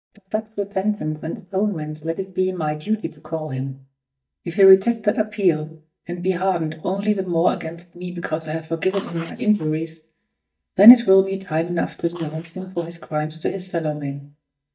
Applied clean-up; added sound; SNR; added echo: neural mask model DeepFilterNet 3.